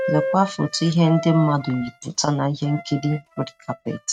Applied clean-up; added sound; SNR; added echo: neural mask model RNNoise.